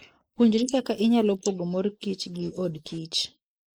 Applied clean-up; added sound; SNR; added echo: neural mask model Resemble Enhance denoiser.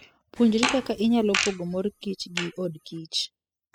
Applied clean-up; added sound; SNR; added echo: classical method spectral subtraction.